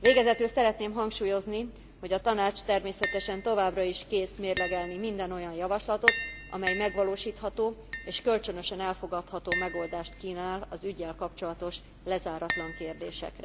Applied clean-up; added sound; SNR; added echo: none; Tap; 8 dB; none.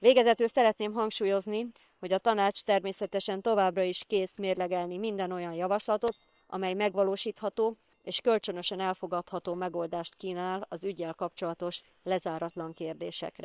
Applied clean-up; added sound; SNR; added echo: neural separator model SepFormer WHAM!.